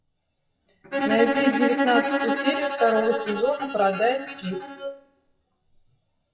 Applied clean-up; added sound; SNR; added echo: classical method WPE with log-MMSE.